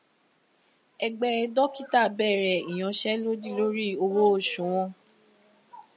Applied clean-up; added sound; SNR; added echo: none; none; none; none.